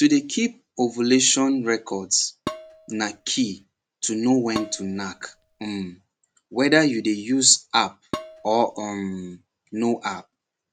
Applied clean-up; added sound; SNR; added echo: none; Dishes, pots, and pans; 14 dB; none.